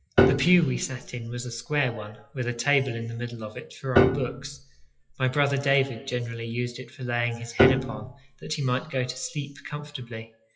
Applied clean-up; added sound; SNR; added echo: classical method WPE with log-MMSE.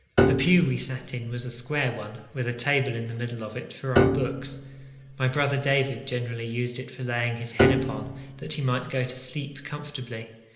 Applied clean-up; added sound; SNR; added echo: none; Piano; 1 dB; reverberation time 1.0 s.